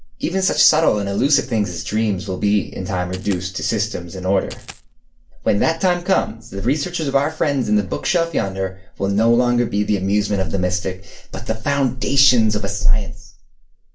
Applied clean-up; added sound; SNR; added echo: none; Coin (dropping); 19 dB; reverberation time 0.3 s.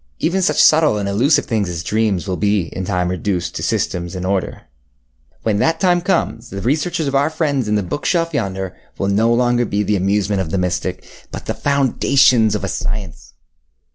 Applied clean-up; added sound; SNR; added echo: none; none; none; none.